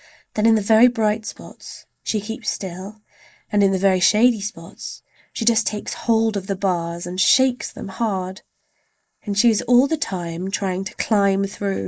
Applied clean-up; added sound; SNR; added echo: neural mask model Resemble Enhance denoiser.